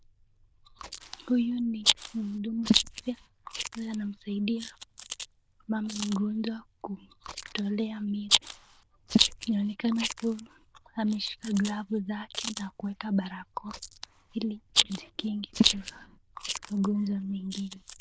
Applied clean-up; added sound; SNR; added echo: neural diffusion model UNIVERSE++.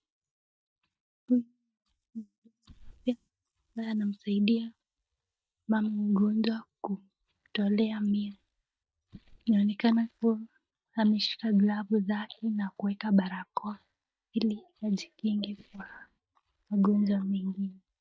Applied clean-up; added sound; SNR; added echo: neural mask model DeepFilterNet 3.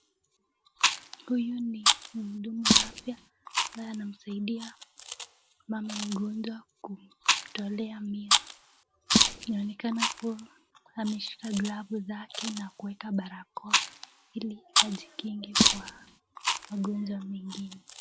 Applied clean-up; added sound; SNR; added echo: none; Chewing, mastication; -4 dB; none.